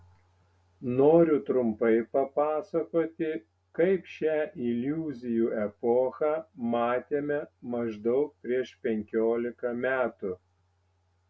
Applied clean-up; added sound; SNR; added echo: none; none; none; none.